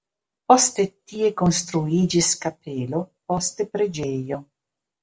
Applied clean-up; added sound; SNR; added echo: none; none; none; none.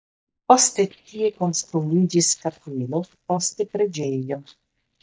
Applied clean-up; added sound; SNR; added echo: neural mask model DeepFilterNet 3.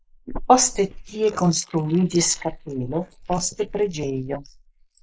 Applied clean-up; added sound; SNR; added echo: neural mask model Resemble Enhance denoiser.